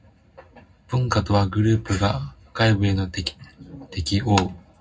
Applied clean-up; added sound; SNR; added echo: none; none; none; reverberation time 0.3 s.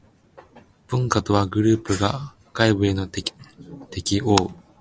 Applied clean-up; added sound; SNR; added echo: none; none; none; none.